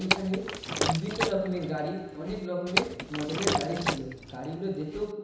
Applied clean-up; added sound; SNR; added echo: none; Liquid; 0 dB; reverberation time 1.0 s.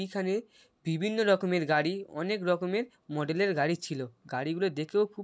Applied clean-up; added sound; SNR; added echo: none; none; none; none.